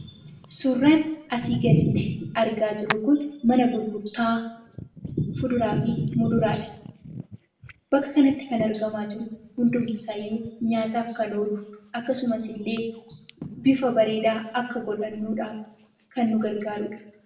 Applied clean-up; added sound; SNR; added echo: none; Hands; 18 dB; reverberation time 0.6 s.